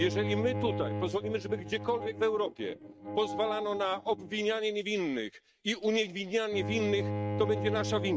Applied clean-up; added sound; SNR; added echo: neural mask model RNNoise.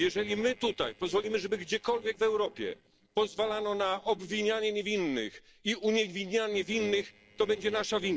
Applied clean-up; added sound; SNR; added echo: neural separator model SepFormer DNS4.